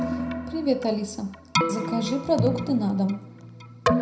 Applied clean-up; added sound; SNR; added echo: none; Keyboard (musical); 1 dB; reverberation time 0.4 s.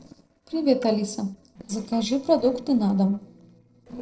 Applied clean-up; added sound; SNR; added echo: neural separator model SepFormer DNS4.